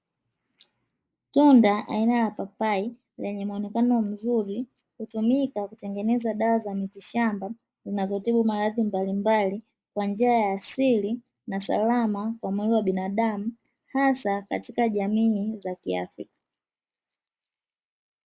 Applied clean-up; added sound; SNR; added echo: neural mask model Resemble Enhance denoiser.